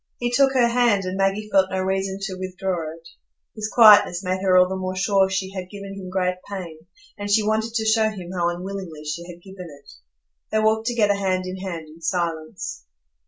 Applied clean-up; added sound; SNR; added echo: none; none; none; none.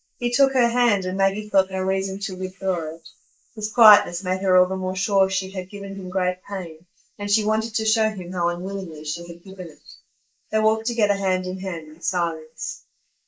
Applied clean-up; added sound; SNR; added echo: neural mask model Resemble Enhance denoiser.